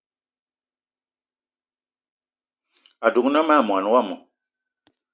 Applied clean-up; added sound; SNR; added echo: none; none; none; none.